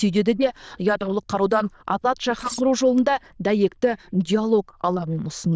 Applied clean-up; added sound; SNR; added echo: neural diffusion model UNIVERSE++.